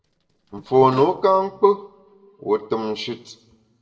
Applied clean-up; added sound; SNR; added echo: neural separator model SepFormer DNS4.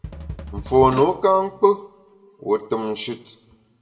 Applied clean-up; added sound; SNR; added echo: none; Drum kit; 14 dB; reverberation time 0.6 s.